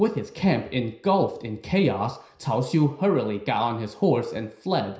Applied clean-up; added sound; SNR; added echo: none; none; none; reverberation time 0.5 s.